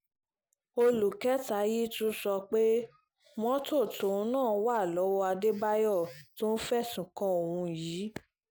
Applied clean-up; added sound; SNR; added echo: none; none; none; none.